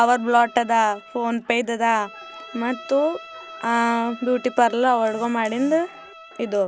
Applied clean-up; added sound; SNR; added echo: none; Bowed string instrument; 19 dB; none.